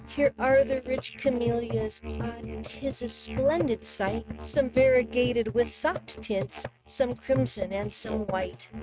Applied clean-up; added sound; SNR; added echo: neural mask model RNNoise.